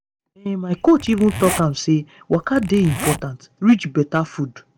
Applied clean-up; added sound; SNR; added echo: none; Zipper (clothing); 10 dB; none.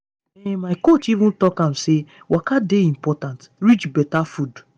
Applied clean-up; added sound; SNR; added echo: none; none; none; none.